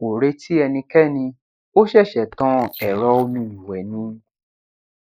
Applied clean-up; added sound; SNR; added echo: neural mask model Resemble Enhance denoiser.